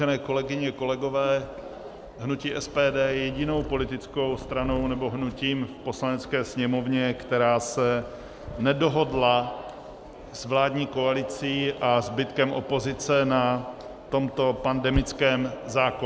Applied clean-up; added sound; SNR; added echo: none; Purr; 16 dB; none.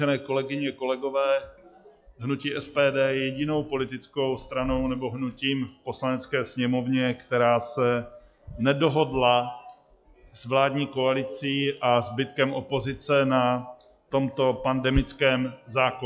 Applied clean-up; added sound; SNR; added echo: classical method log-MMSE.